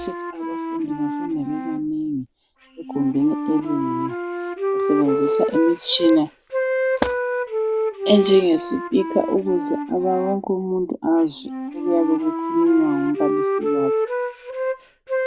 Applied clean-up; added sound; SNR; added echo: none; Wind instrument, woodwind instrument; 3 dB; none.